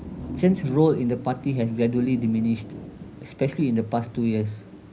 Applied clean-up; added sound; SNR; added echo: none; Thunder / Rain; 14 dB; reverberation time 0.5 s.